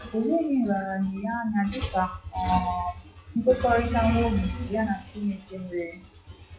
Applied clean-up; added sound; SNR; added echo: classical method WPE with log-MMSE.